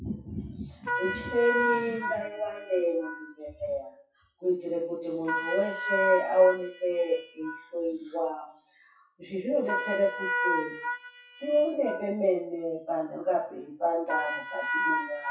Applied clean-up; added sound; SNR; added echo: classical method WPE with log-MMSE.